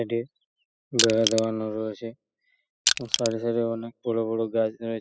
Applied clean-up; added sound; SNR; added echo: classical method spectral subtraction.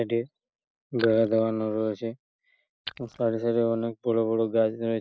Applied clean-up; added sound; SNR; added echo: neural mask model DeepFilterNet 3.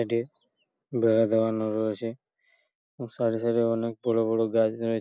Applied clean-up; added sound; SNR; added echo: none; none; none; none.